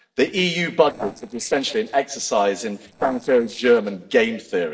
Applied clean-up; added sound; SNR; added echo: neural separator model SepFormer DNS4.